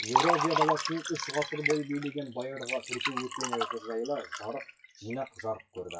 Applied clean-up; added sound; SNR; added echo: classical method WPE with log-MMSE.